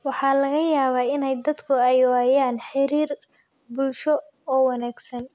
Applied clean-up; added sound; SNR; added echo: none; none; none; none.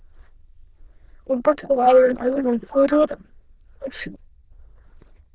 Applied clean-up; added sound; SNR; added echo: neural diffusion model UNIVERSE++.